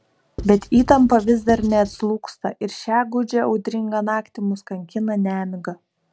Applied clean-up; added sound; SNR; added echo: none; Writing; 14 dB; none.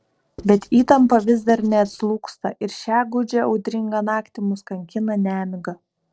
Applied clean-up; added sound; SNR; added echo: neural separator model SepFormer DNS4.